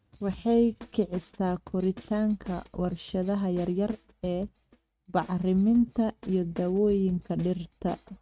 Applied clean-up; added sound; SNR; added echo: neural mask model RNNoise.